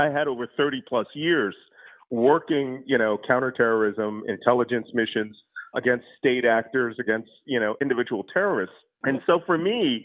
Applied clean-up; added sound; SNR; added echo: none; none; none; none.